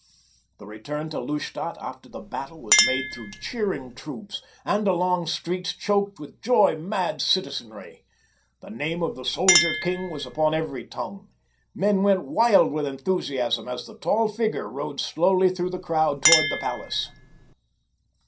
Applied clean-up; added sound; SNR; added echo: none; Chink, clink; 6 dB; reverberation time 0.3 s.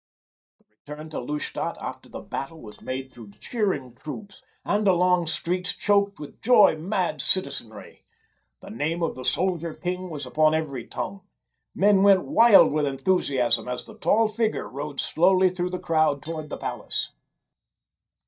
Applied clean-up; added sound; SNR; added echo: neural mask model DeepFilterNet 3.